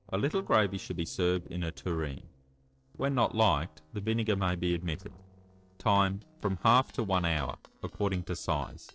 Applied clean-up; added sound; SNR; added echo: neural separator model SepFormer DNS4.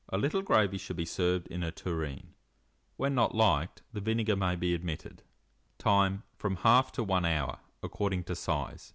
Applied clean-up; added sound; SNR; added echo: none; none; none; none.